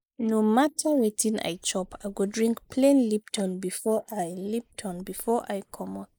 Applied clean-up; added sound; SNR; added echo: neural mask model Resemble Enhance denoiser.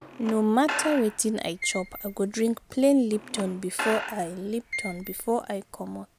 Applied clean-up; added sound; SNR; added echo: none; Squeak / Screech; 10 dB; none.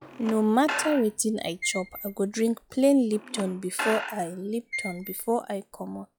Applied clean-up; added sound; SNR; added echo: classical method log-MMSE.